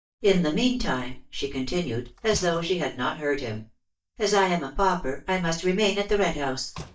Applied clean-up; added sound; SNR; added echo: neural mask model DeepFilterNet 3.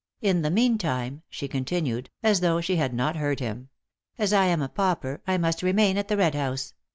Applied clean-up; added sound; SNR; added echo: none; none; none; none.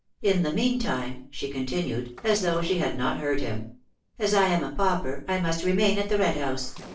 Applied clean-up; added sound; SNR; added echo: neural separator model SepFormer DNS4.